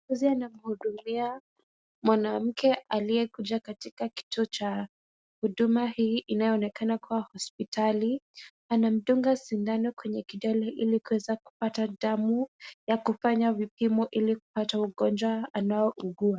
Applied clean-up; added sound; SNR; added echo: none; none; none; none.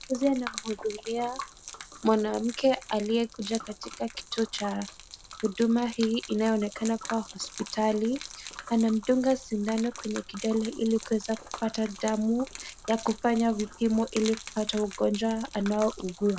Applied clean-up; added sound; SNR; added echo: none; Gurgling / Liquid; 15 dB; none.